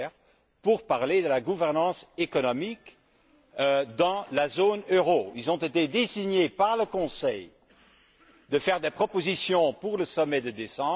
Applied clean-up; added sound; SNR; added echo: none; none; none; none.